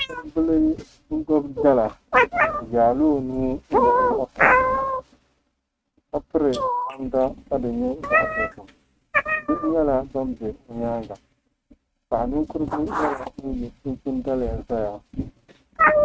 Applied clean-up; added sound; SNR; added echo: neural mask model RNNoise.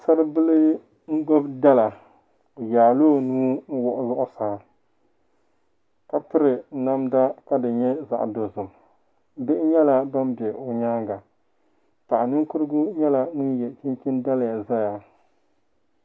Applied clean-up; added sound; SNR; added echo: none; none; none; none.